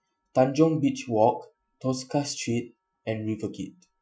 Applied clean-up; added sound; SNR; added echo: classical method Wiener filter.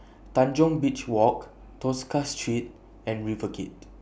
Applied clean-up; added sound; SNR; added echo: none; none; none; none.